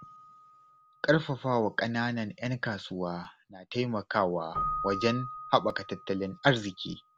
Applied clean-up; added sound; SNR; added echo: none; Keyboard (musical); 11 dB; none.